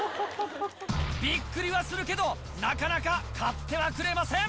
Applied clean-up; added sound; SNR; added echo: none; none; none; none.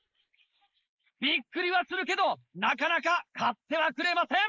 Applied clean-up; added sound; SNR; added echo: neural mask model Resemble Enhance denoiser.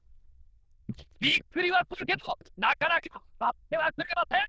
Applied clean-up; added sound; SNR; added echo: neural diffusion model UNIVERSE++.